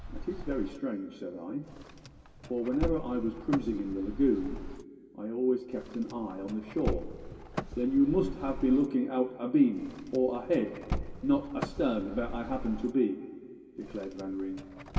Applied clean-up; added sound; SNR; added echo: none; Car; 9 dB; reverberation time 2.3 s.